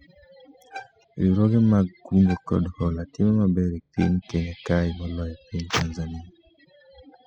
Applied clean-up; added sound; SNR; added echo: classical method spectral subtraction.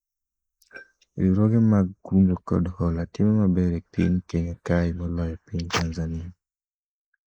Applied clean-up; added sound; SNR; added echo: neural mask model Resemble Enhance denoiser.